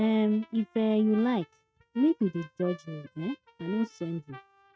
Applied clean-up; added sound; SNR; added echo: neural mask model RNNoise.